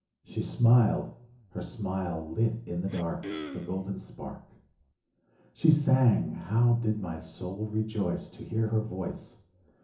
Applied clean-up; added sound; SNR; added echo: none; Cough; 11 dB; reverberation time 0.7 s.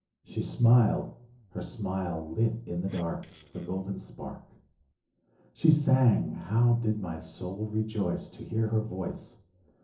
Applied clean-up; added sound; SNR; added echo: neural separator model SepFormer DNS4.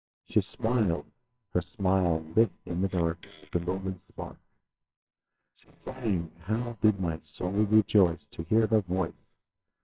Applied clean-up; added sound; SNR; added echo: neural separator model SepFormer WHAMR!.